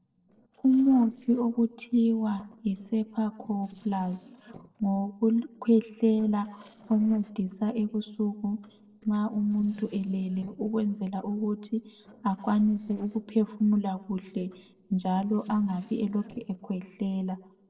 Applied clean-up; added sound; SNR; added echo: neural separator model SepFormer DNS4.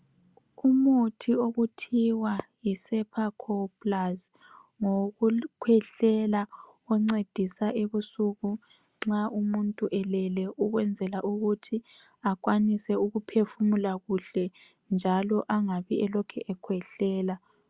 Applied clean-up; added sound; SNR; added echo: none; none; none; none.